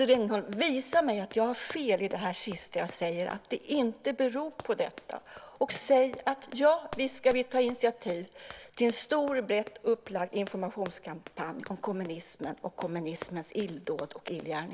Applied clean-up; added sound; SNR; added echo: none; Run; 19 dB; none.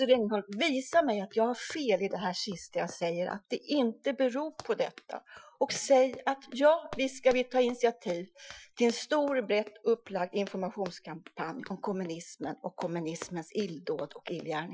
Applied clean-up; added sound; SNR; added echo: classical method Wiener filter.